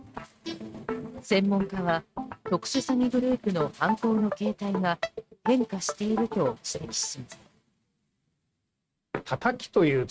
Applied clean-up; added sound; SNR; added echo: neural mask model RNNoise.